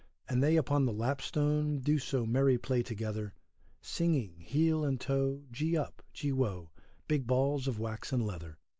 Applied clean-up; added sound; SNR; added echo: none; none; none; none.